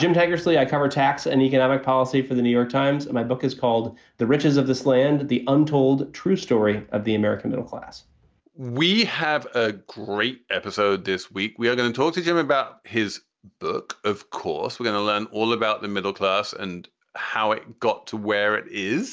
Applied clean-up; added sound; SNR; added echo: none; none; none; none.